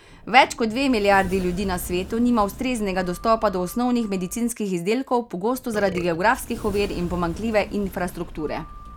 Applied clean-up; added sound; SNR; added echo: none; Burping, eructation + Sliding door; 14 dB; none.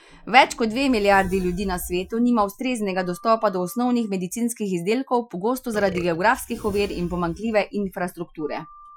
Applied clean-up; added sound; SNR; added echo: classical method Wiener filter.